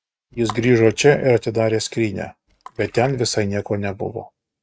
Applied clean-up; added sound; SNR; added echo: neural mask model RNNoise.